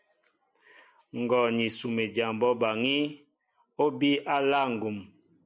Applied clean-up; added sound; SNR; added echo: none; none; none; none.